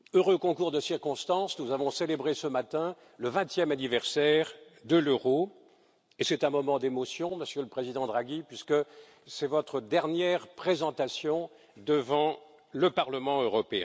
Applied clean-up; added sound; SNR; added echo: none; none; none; none.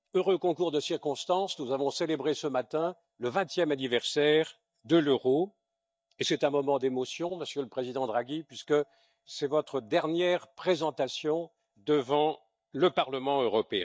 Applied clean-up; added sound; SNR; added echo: neural mask model DeepFilterNet 3.